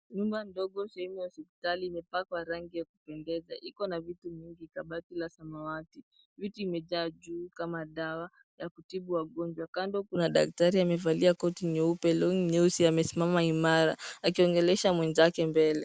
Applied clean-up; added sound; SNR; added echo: none; none; none; none.